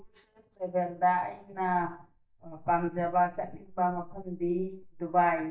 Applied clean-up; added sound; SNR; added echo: neural mask model DeepFilterNet 3.